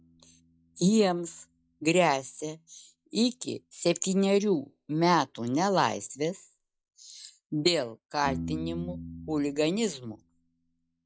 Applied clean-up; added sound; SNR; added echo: classical method log-MMSE.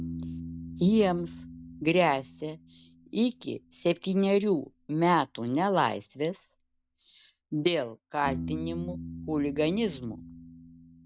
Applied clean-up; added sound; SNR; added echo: none; Piano; 13 dB; none.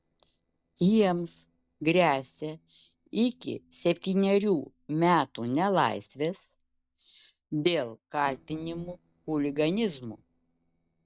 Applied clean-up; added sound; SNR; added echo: neural separator model SepFormer DNS4.